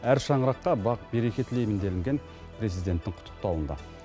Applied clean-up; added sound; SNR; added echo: none; none; none; none.